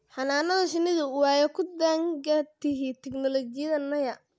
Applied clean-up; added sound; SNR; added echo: none; none; none; none.